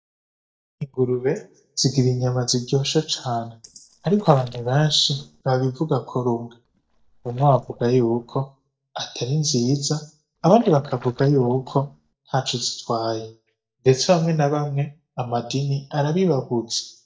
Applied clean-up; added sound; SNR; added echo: neural mask model DeepFilterNet 3.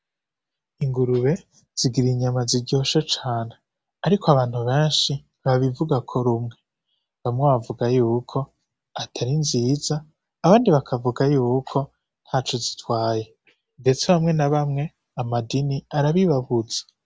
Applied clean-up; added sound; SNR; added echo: none; none; none; none.